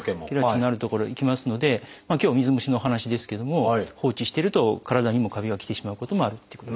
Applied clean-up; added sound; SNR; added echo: none; none; none; none.